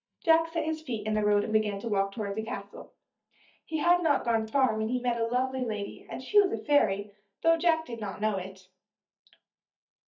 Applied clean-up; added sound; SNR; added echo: neural mask model DeepFilterNet 3.